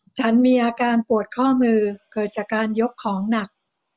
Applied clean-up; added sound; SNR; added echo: none; none; none; none.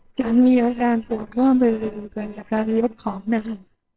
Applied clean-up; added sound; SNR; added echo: neural separator model SepFormer WHAMR!.